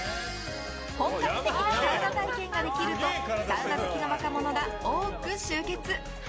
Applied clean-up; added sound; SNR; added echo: none; none; none; none.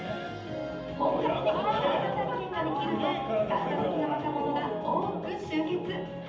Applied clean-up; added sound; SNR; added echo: none; none; none; reverberation time 0.8 s.